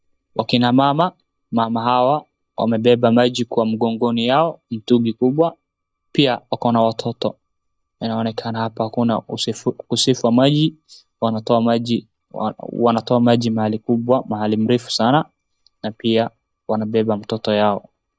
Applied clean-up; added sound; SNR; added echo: neural mask model DeepFilterNet 3.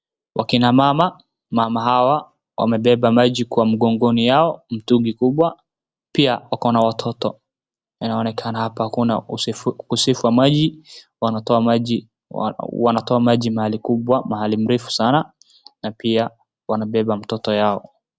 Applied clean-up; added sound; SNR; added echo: none; none; none; none.